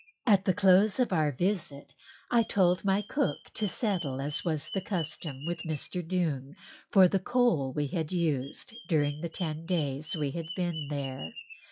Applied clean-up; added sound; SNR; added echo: classical method log-MMSE.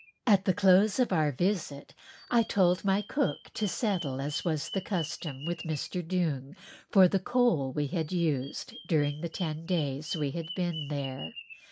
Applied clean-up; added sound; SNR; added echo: none; Bird vocalization, bird call, bird song; 17 dB; none.